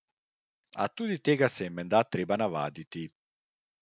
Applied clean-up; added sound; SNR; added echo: none; none; none; none.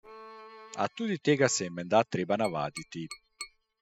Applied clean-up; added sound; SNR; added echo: classical method spectral subtraction.